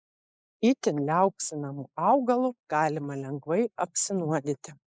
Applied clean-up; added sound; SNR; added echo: neural mask model Resemble Enhance denoiser.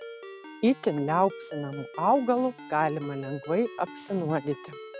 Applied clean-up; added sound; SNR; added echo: none; Ringtone; 15 dB; none.